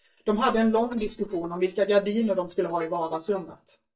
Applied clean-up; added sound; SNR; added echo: neural mask model DeepFilterNet 3.